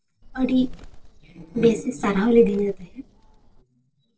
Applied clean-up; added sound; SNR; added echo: neural separator model SepFormer DNS4.